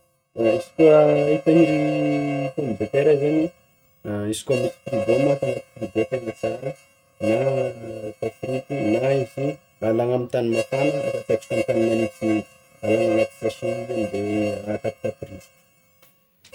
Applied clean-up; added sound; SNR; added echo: neural mask model RNNoise.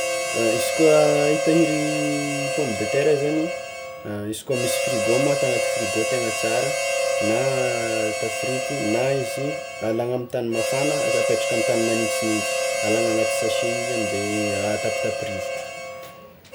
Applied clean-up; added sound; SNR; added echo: none; Harmonica; 0 dB; none.